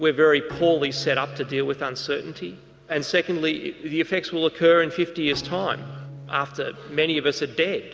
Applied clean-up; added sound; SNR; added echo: none; Bowed string instrument; 19 dB; none.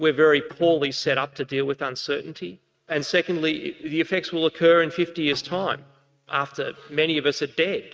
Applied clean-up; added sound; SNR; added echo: neural mask model RNNoise.